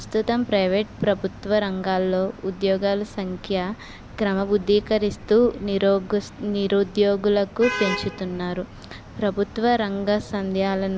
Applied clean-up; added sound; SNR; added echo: none; Traffic noise, roadway noise / Vehicle horn, car horn, honking; 16 dB; none.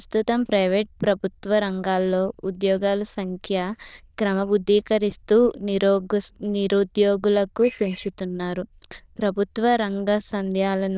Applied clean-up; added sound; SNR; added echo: neural diffusion model UNIVERSE++.